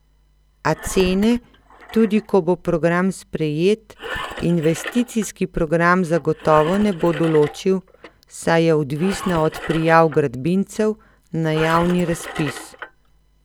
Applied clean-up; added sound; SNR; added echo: none; Engine; 15 dB; none.